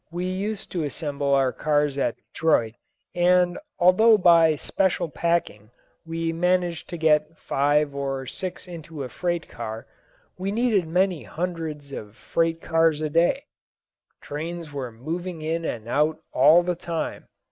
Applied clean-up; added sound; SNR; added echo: neural mask model Resemble Enhance denoiser.